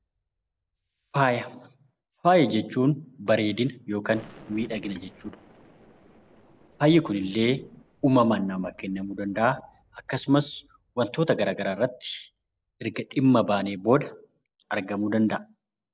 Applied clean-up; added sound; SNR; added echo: neural separator model SepFormer DNS4.